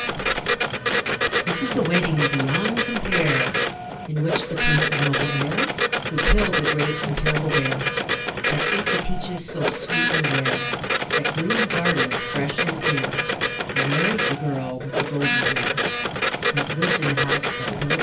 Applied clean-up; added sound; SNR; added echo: none; Printer; -3 dB; reverberation time 0.3 s.